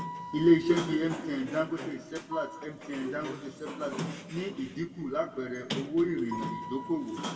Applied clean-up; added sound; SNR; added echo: none; Sliding door; 9 dB; reverberation time 1.5 s.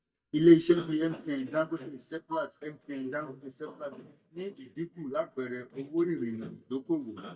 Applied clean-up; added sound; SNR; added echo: neural mask model DeepFilterNet 3.